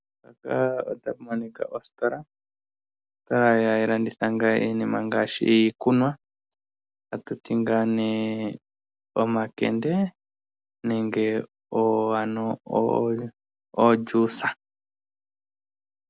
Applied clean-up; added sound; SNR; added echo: none; none; none; none.